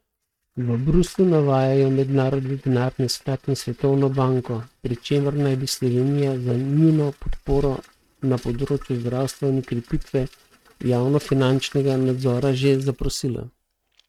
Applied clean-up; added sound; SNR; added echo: neural mask model RNNoise.